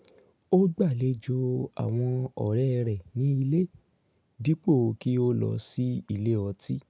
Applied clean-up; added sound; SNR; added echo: none; none; none; none.